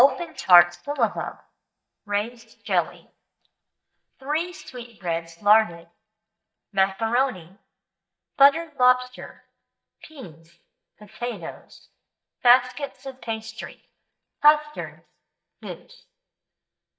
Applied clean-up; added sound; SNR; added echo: neural mask model DeepFilterNet 3.